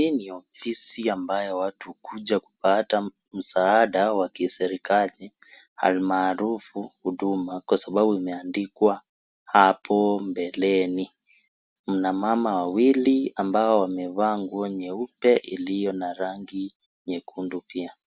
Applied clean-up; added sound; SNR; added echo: none; none; none; none.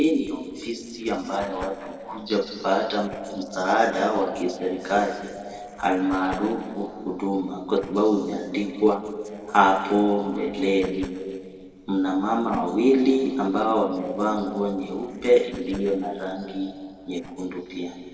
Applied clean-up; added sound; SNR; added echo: neural separator model SepFormer DNS4.